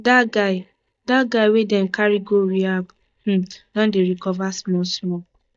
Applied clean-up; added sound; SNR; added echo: neural mask model DeepFilterNet 3.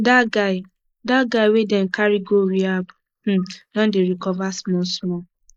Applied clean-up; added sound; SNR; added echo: neural mask model Resemble Enhance denoiser.